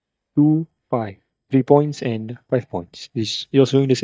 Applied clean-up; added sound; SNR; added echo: neural mask model DeepFilterNet 3.